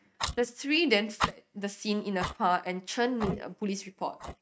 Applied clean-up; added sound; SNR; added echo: neural mask model RNNoise.